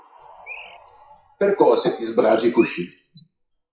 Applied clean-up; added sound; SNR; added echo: classical method WPE with log-MMSE.